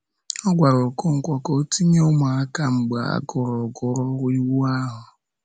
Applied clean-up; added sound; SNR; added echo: none; none; none; none.